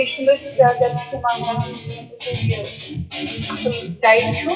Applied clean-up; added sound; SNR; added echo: classical method WPE with log-MMSE.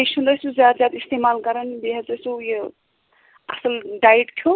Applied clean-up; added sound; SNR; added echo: none; none; none; none.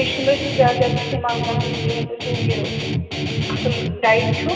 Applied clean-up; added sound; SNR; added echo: none; Guitar; 1 dB; reverberation time 2.7 s.